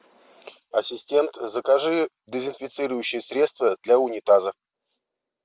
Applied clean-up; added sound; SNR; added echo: none; none; none; none.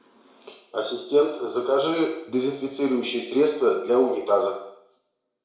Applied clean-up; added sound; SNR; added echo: none; none; none; reverberation time 0.6 s.